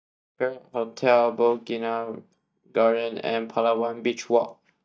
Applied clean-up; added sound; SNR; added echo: neural mask model DeepFilterNet 3.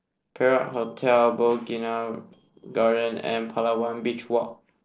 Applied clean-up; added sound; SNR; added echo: neural separator model SepFormer DNS4.